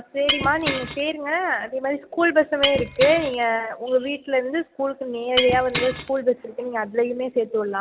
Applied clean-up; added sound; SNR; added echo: none; Shatter; 8 dB; none.